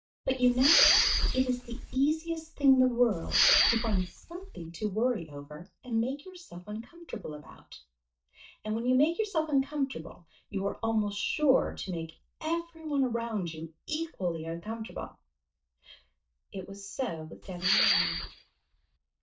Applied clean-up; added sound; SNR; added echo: neural mask model DeepFilterNet 3.